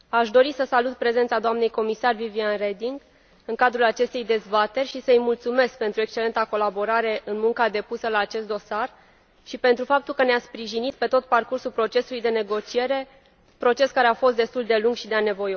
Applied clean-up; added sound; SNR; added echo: none; none; none; none.